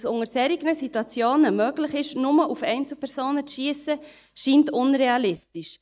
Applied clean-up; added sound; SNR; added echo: neural mask model DeepFilterNet 3.